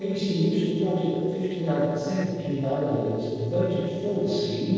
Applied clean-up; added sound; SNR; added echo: neural separator model SepFormer DNS4.